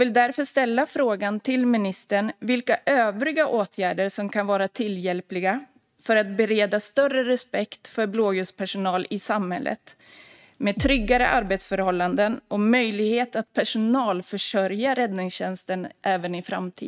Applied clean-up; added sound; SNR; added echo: neural mask model RNNoise.